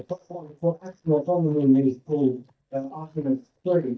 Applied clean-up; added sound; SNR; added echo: neural mask model DeepFilterNet 3.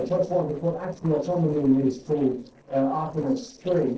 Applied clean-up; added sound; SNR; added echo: neural separator model SepFormer DNS4.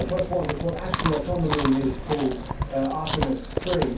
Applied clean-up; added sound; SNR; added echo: none; Chewing, mastication; 3 dB; reverberation time 0.6 s.